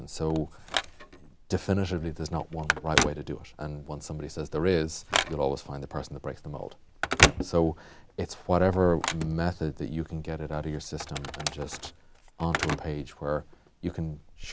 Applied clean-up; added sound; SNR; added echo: none; Telephone; 3 dB; none.